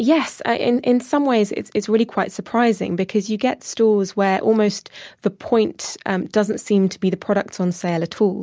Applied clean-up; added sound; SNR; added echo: none; none; none; none.